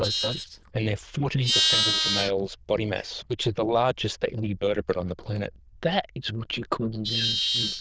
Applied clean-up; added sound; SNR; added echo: neural diffusion model UNIVERSE++.